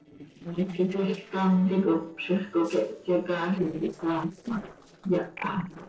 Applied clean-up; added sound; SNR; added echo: neural separator model SepFormer DNS4.